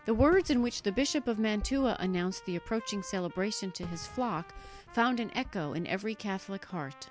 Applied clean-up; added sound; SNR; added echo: none; Trumpet + Fireworks; 19 dB; none.